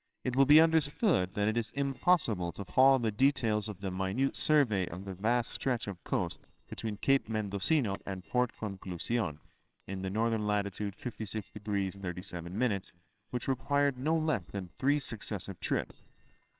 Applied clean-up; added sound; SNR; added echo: neural separator model SepFormer WHAMR!.